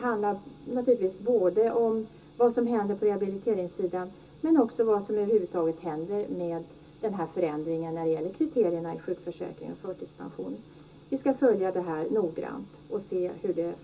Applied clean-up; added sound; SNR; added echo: none; none; none; reverberation time 0.2 s.